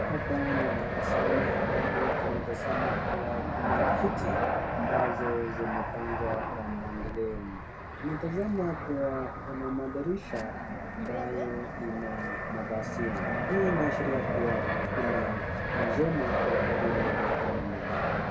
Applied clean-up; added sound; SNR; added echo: none; Fixed-wing aircraft, airplane; -3 dB; reverberation time 0.2 s.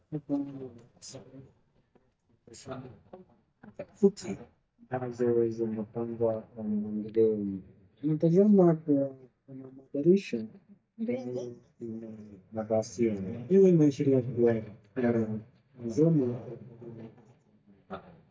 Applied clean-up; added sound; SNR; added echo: neural mask model DeepFilterNet 3.